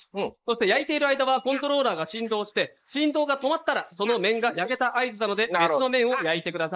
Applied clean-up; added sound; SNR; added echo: neural mask model Resemble Enhance denoiser.